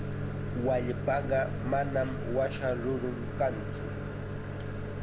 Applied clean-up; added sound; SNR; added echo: none; Microwave oven; 2 dB; none.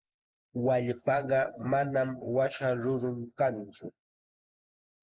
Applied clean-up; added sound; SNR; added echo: neural mask model Resemble Enhance denoiser.